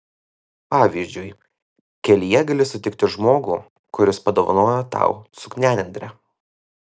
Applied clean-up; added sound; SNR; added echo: none; none; none; none.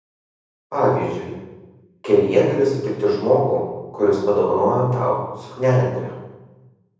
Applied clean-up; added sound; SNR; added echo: none; none; none; reverberation time 1.1 s.